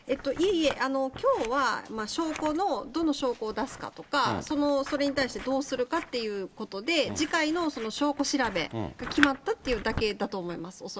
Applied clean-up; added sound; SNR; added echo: none; Scissors; 12 dB; none.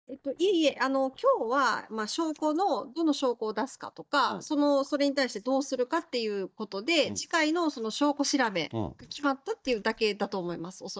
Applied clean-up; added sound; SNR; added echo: neural mask model DeepFilterNet 3.